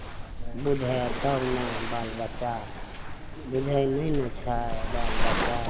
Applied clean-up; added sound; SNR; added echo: none; Waves, surf; -1 dB; none.